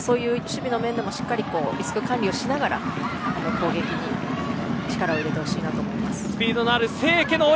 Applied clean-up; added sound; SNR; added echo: none; none; none; none.